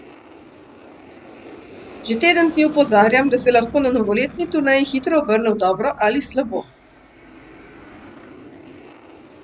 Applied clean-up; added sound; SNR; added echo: none; Aircraft; 18 dB; none.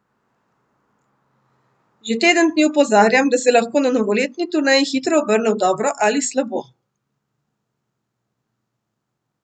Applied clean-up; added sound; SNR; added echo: none; none; none; none.